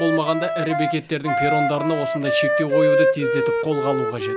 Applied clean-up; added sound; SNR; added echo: none; Wind instrument, woodwind instrument; -3 dB; none.